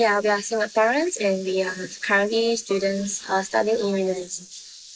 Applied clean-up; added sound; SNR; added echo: neural mask model Resemble Enhance denoiser.